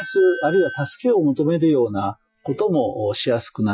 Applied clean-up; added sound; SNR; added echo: classical method Wiener filter.